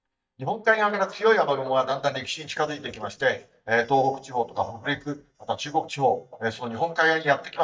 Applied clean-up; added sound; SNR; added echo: neural mask model DeepFilterNet 3.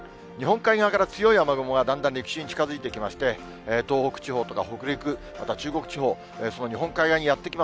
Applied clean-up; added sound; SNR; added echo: none; none; none; none.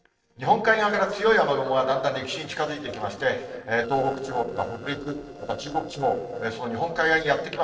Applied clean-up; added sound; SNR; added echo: neural separator model SepFormer DNS4.